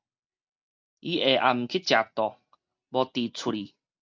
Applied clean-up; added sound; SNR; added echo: none; none; none; none.